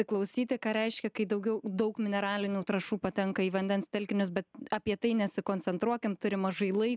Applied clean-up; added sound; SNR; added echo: none; none; none; none.